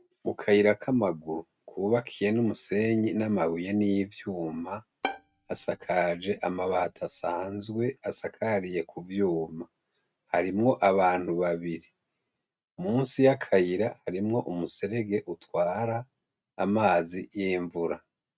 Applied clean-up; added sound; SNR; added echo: neural mask model RNNoise.